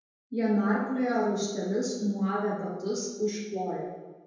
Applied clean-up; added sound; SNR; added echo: none; none; none; reverberation time 1.2 s.